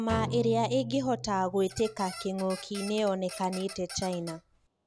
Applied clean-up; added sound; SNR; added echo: none; Squeak + Drum; 10 dB; none.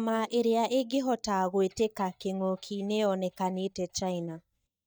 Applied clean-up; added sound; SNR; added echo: neural mask model DeepFilterNet 3.